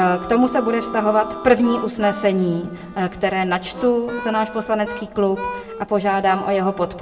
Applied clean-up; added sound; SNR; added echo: none; Harmonica; 13 dB; reverberation time 1.0 s.